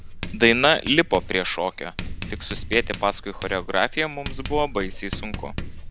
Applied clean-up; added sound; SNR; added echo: none; Writing; 8 dB; none.